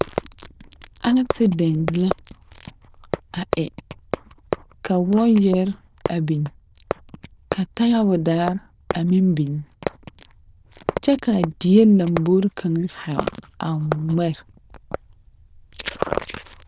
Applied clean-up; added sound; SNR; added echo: neural diffusion model UNIVERSE++.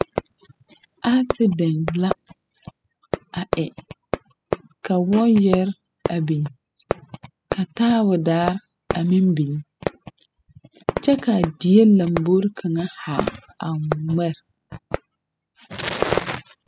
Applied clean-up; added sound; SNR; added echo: classical method spectral subtraction.